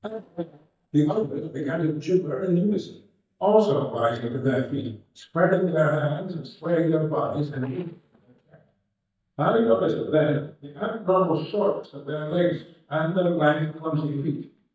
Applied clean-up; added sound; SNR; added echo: neural mask model DeepFilterNet 3.